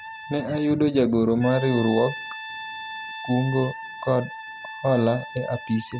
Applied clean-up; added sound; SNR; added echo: none; Brass instrument; 12 dB; none.